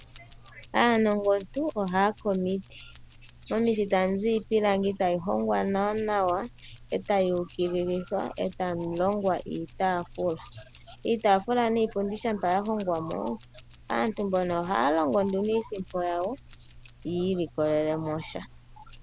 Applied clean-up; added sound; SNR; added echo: none; Keys jangling; 16 dB; none.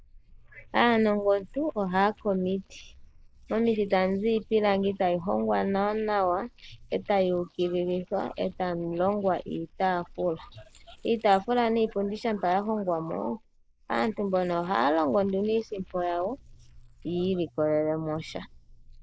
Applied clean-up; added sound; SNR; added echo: neural mask model Resemble Enhance denoiser.